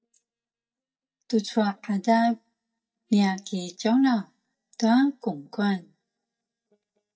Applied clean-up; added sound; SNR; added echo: neural mask model DeepFilterNet 3.